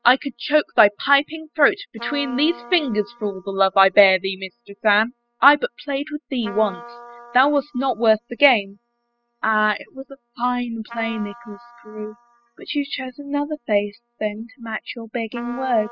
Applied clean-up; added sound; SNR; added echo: classical method spectral subtraction.